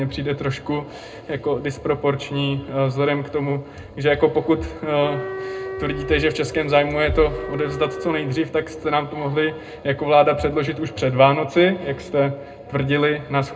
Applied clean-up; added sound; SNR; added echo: none; Wind instrument, woodwind instrument; 11 dB; reverberation time 0.2 s.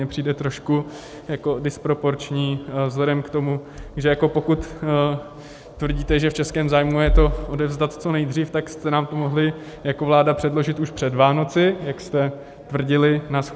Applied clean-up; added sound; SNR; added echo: none; none; none; none.